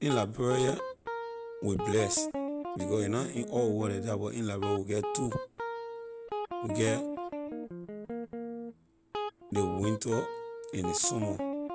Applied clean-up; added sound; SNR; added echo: none; Guitar; 5 dB; none.